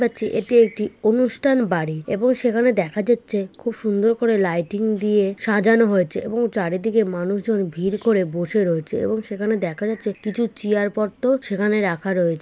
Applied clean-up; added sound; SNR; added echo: none; none; none; none.